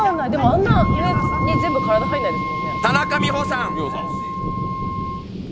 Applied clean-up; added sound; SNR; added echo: none; Wind instrument, woodwind instrument + Thunder; -2 dB; none.